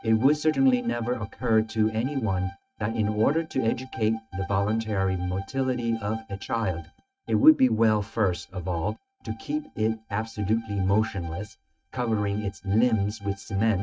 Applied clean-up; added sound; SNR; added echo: neural mask model RNNoise.